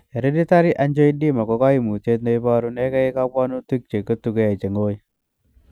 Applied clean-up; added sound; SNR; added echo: none; none; none; none.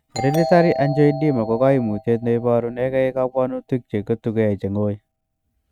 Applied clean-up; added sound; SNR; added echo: neural mask model RNNoise.